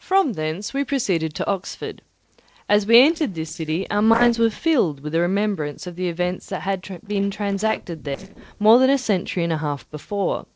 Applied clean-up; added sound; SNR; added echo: neural separator model SepFormer DNS4.